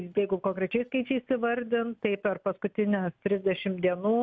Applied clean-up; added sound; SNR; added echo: none; none; none; none.